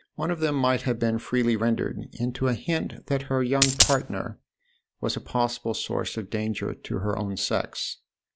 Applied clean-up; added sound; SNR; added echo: none; Coin (dropping); -4 dB; none.